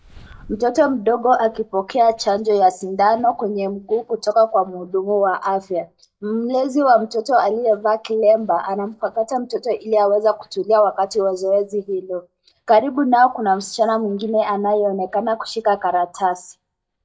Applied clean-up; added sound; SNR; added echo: neural mask model DeepFilterNet 3.